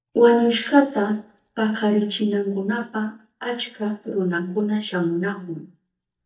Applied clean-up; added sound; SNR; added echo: neural mask model DeepFilterNet 3.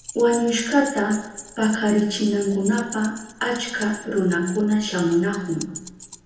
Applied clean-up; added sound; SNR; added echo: none; Keys jangling; 16 dB; reverberation time 0.9 s.